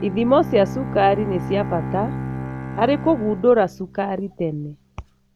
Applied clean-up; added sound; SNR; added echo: none; Bowed string instrument; 9 dB; none.